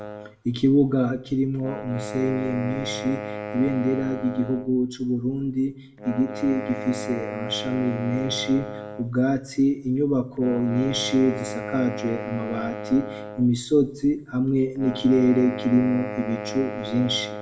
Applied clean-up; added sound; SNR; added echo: none; Wind instrument, woodwind instrument; 10 dB; reverberation time 0.5 s.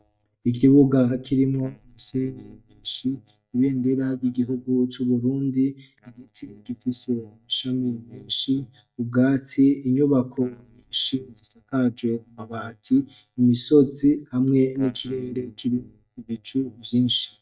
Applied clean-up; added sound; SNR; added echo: neural mask model DeepFilterNet 3.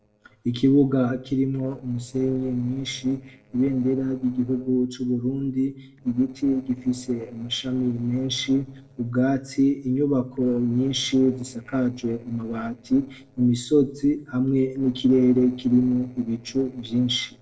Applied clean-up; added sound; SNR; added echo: neural separator model SepFormer DNS4.